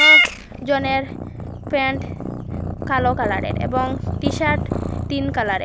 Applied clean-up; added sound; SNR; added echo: none; Meow / Purr; -2 dB; none.